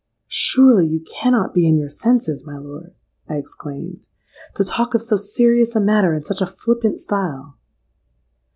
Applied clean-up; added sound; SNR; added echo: none; none; none; none.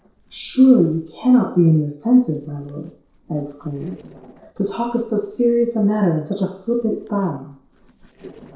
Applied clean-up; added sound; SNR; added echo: neural separator model SepFormer DNS4.